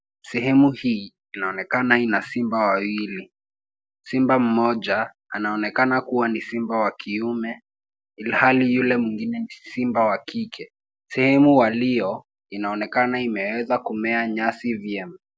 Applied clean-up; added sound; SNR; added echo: none; none; none; none.